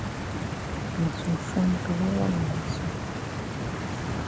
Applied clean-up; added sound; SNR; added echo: none; Stream; 0 dB; none.